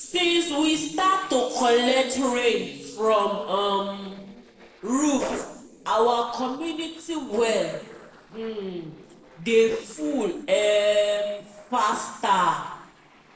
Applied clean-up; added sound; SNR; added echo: neural separator model SepFormer DNS4.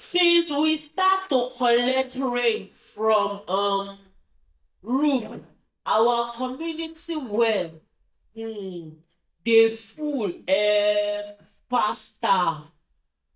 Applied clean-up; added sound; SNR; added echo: neural mask model DeepFilterNet 3.